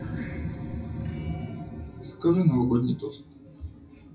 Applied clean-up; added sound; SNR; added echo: classical method WPE with log-MMSE.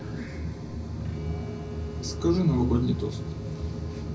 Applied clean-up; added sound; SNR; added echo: none; Bowed string instrument; 18 dB; reverberation time 0.4 s.